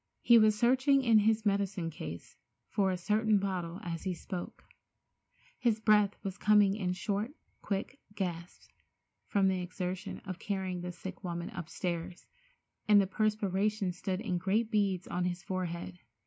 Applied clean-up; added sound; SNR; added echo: none; none; none; none.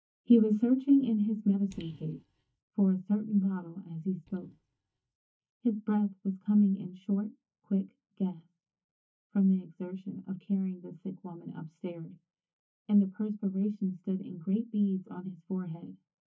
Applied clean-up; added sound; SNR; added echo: neural mask model DeepFilterNet 3.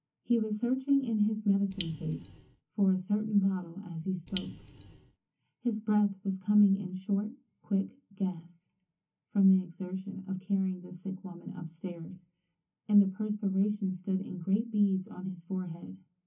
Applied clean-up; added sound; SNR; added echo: none; Raindrop; 14 dB; reverberation time 0.3 s.